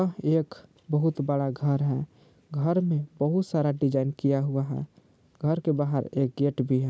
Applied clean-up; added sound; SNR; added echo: none; none; none; none.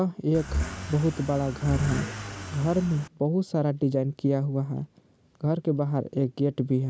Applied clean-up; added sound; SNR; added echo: none; Accelerating, revving, vroom / Car; 6 dB; none.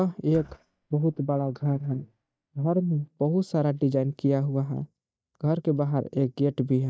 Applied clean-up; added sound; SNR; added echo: neural mask model DeepFilterNet 3.